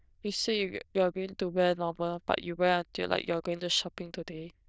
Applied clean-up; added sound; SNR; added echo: neural diffusion model UNIVERSE++.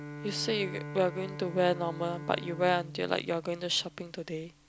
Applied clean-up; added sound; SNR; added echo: none; Bowed string instrument; 11 dB; none.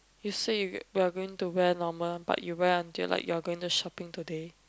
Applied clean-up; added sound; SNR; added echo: none; none; none; none.